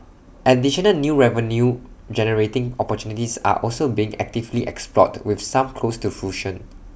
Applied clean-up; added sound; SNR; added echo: none; none; none; none.